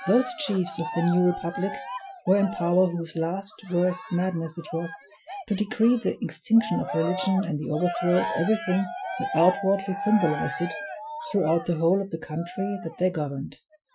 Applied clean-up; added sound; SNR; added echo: classical method Wiener filter.